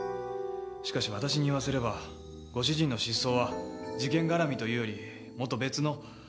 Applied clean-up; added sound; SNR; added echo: none; none; none; none.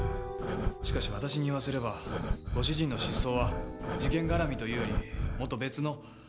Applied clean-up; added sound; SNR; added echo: none; Breathing; 1 dB; none.